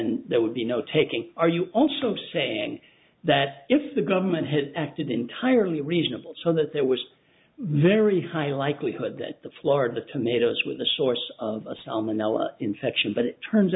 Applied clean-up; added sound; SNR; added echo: none; none; none; none.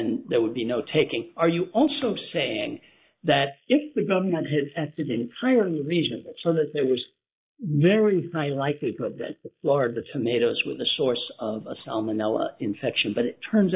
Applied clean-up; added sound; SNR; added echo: neural mask model Resemble Enhance denoiser.